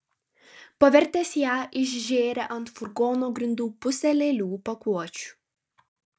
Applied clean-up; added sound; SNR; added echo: none; none; none; none.